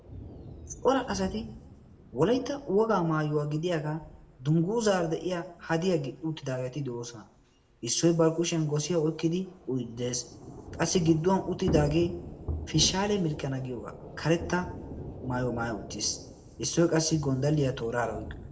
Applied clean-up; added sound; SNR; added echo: none; Thunder / Rain; 13 dB; reverberation time 0.6 s.